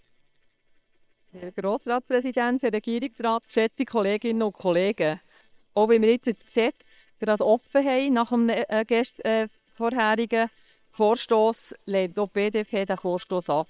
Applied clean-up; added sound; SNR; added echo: neural separator model SepFormer WHAM!.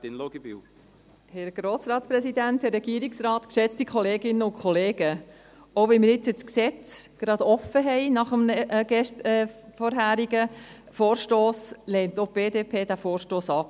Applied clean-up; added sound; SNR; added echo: none; none; none; none.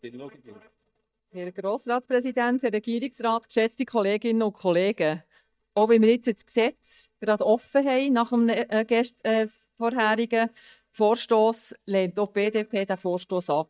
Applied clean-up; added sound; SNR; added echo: neural mask model DeepFilterNet 3.